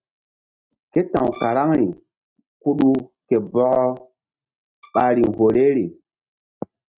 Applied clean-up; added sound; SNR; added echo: neural mask model RNNoise.